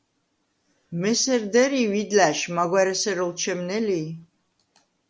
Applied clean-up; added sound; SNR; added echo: none; none; none; none.